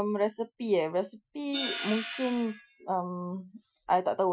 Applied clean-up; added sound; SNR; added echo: classical method Wiener filter.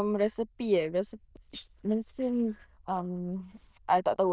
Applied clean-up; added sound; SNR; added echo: neural diffusion model UNIVERSE++.